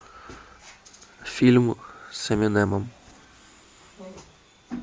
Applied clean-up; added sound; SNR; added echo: none; none; none; none.